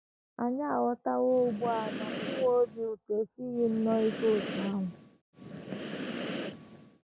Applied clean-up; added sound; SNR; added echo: none; Breathing; 7 dB; none.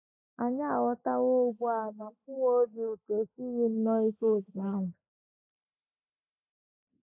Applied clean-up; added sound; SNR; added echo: neural mask model Resemble Enhance denoiser.